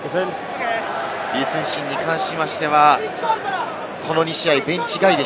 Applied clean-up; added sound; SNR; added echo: none; none; none; none.